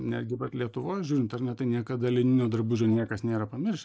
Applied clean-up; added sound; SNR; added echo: neural mask model Resemble Enhance denoiser.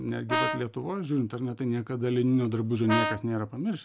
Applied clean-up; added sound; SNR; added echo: none; Brass instrument; 3 dB; none.